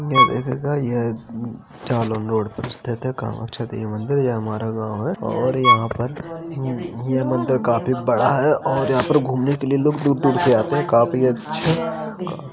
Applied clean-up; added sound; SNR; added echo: none; Bowed string instrument; 2 dB; none.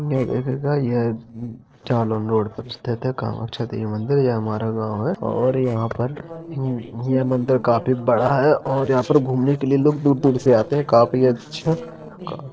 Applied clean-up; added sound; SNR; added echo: neural separator model SepFormer DNS4.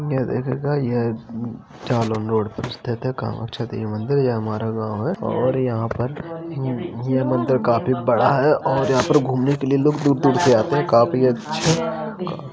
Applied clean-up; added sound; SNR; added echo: none; none; none; none.